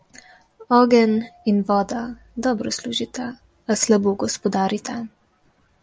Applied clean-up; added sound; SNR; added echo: none; none; none; none.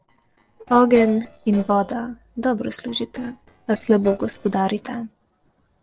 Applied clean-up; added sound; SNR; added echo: neural separator model SepFormer DNS4.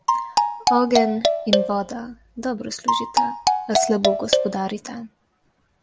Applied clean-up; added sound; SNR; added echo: none; Marimba, xylophone; -4 dB; none.